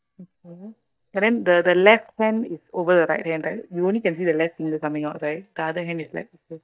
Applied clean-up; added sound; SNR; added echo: neural mask model DeepFilterNet 3.